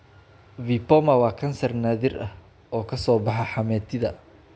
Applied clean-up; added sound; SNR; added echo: none; none; none; none.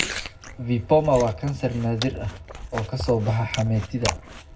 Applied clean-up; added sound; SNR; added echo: none; Chewing, mastication; 10 dB; reverberation time 0.4 s.